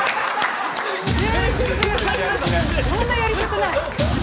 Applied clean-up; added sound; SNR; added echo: none; Coin (dropping); 17 dB; none.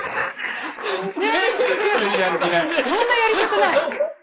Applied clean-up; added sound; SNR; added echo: neural mask model Resemble Enhance denoiser.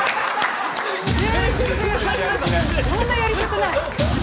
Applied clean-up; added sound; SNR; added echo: none; none; none; none.